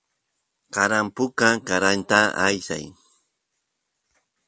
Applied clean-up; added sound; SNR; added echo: none; none; none; none.